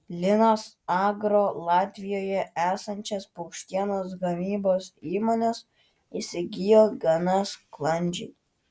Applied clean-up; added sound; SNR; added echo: none; none; none; none.